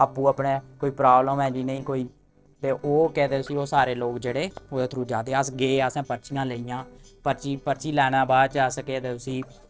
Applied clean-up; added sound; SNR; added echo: neural separator model SepFormer DNS4.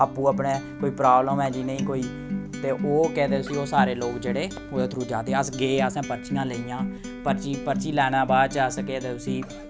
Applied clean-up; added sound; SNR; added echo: none; Acoustic guitar; 7 dB; none.